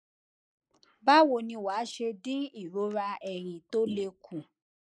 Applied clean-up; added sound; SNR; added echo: neural mask model Resemble Enhance denoiser.